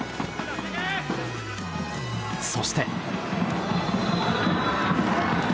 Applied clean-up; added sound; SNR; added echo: none; none; none; none.